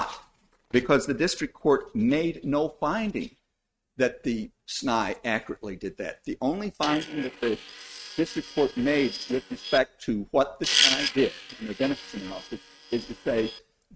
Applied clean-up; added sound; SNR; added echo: neural mask model RNNoise.